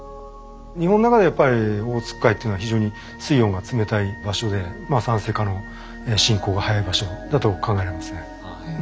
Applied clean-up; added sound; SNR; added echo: none; none; none; none.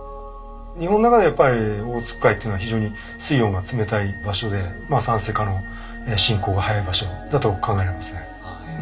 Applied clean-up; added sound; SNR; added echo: none; none; none; reverberation time 0.2 s.